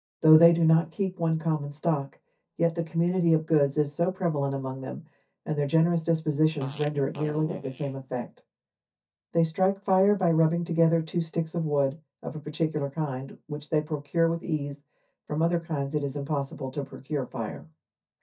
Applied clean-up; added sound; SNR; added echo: neural mask model DeepFilterNet 3.